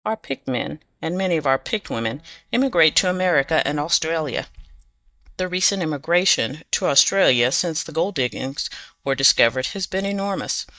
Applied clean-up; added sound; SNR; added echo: neural mask model DeepFilterNet 3.